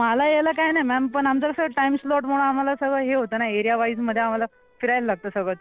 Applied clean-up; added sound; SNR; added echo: neural separator model SepFormer DNS4.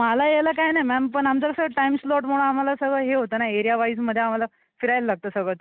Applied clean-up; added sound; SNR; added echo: none; none; none; none.